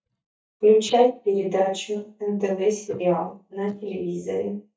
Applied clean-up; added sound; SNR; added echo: neural mask model DeepFilterNet 3.